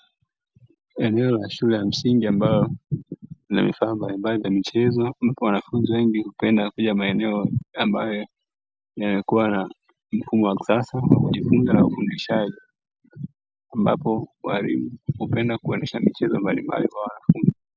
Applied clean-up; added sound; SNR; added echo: none; none; none; none.